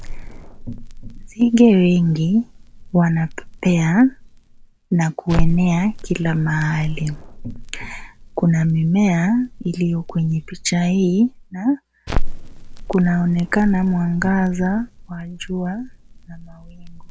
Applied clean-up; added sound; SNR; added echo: none; Crackle; 7 dB; none.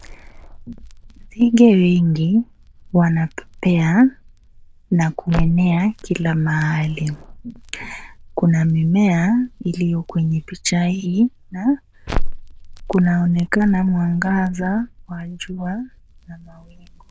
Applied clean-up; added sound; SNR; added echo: neural diffusion model UNIVERSE++.